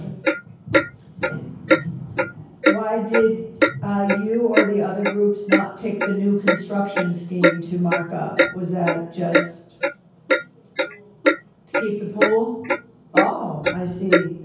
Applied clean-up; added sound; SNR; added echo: none; Clock; -1 dB; reverberation time 0.9 s.